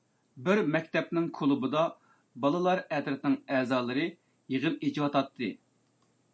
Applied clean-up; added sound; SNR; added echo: none; none; none; none.